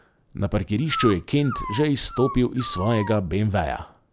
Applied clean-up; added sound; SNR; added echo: none; Dog; 10 dB; none.